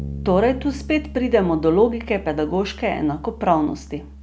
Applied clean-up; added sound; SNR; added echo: none; Bass guitar; 13 dB; none.